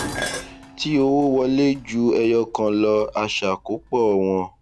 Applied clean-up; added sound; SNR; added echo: none; Dishes, pots, and pans; 15 dB; none.